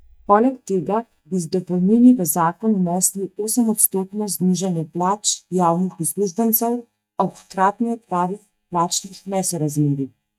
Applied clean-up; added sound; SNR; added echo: neural mask model DeepFilterNet 3.